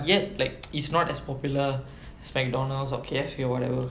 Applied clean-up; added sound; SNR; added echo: none; none; none; none.